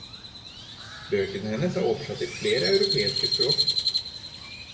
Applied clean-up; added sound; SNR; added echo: none; Crow; 1 dB; reverberation time 0.7 s.